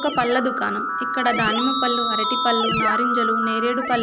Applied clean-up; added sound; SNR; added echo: none; Keyboard (musical); 0 dB; none.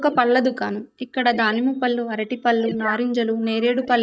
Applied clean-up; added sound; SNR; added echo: neural mask model DeepFilterNet 3.